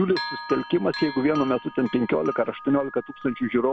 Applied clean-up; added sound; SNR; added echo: none; Bell; 12 dB; none.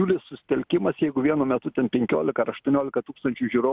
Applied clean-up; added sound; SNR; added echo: none; none; none; none.